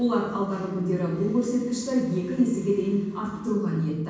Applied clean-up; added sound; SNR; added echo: none; none; none; reverberation time 1.2 s.